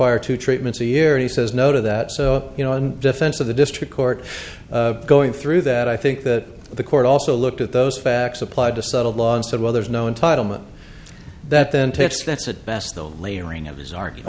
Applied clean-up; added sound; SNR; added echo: none; none; none; none.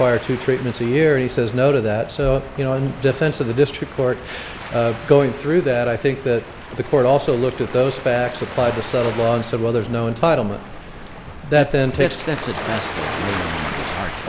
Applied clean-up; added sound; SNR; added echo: none; Waves, surf; 12 dB; none.